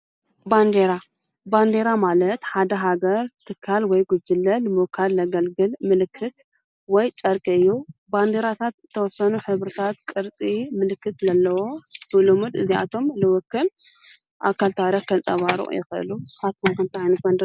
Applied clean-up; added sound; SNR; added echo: none; none; none; none.